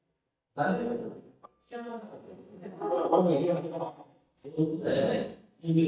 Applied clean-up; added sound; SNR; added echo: neural mask model DeepFilterNet 3.